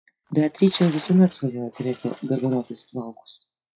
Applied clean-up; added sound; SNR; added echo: classical method WPE with log-MMSE.